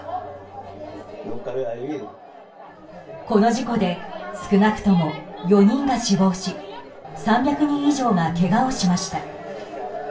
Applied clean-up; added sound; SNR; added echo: none; none; none; reverberation time 0.3 s.